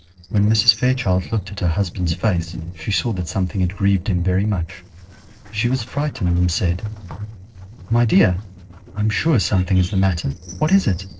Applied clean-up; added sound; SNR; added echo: neural separator model SepFormer DNS4.